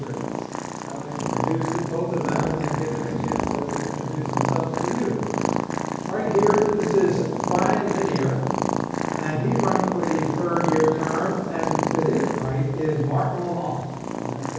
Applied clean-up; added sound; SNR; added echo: none; Purr; 1 dB; reverberation time 1.3 s.